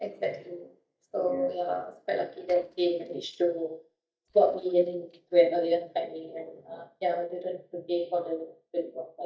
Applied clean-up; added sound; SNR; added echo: neural mask model DeepFilterNet 3.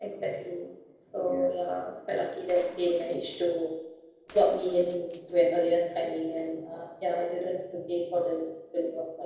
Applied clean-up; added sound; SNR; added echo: neural separator model SepFormer DNS4.